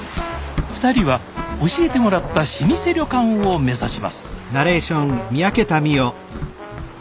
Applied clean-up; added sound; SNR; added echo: none; Run; 13 dB; none.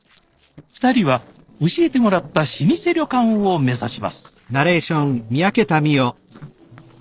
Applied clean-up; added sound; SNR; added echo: neural separator model SepFormer DNS4.